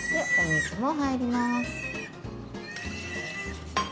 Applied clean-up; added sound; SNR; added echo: none; Livestock, farm animals, working animals; 2 dB; none.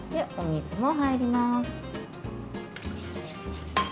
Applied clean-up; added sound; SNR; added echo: none; none; none; none.